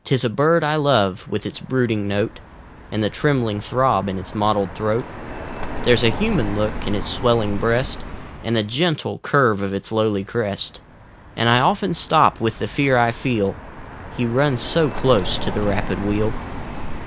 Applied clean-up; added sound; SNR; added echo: none; Car passing by; 9 dB; none.